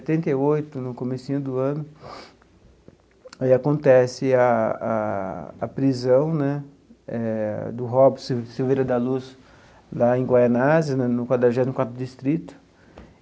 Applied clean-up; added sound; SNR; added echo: none; none; none; none.